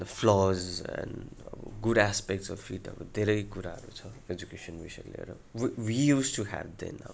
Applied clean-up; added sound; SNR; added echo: none; none; none; none.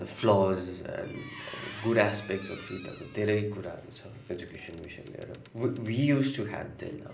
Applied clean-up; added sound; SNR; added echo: none; Squeak; 18 dB; reverberation time 0.5 s.